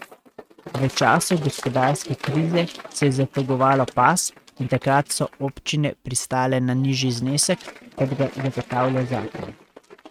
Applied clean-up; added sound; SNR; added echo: neural mask model RNNoise.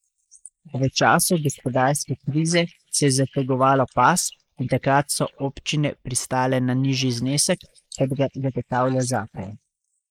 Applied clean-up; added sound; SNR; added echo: neural mask model Resemble Enhance denoiser.